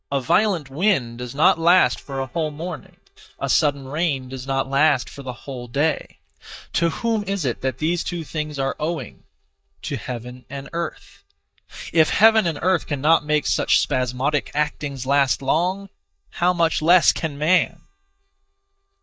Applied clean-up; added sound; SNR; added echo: neural mask model DeepFilterNet 3.